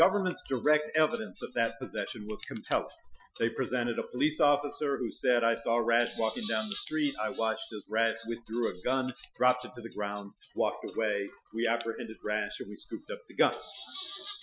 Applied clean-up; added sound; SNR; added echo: classical method Wiener filter.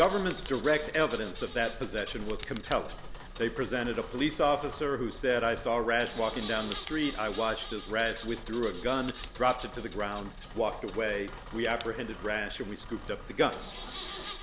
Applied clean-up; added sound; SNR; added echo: none; Tick + Engine; 12 dB; none.